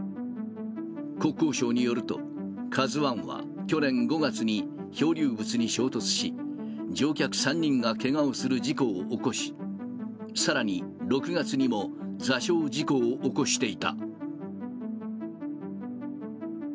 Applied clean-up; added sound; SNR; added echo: none; none; none; none.